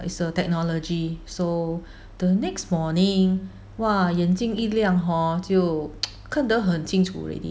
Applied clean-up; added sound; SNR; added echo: none; none; none; none.